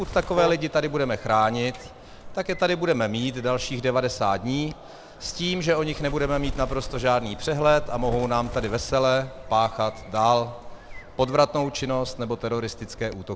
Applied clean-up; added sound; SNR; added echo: none; Wind instrument, woodwind instrument + Bird; 12 dB; none.